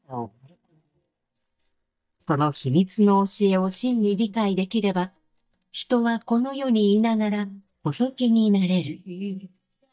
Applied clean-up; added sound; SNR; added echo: neural mask model DeepFilterNet 3.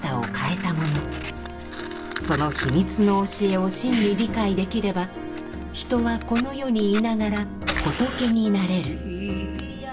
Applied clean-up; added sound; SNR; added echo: none; Fire; 13 dB; reverberation time 0.6 s.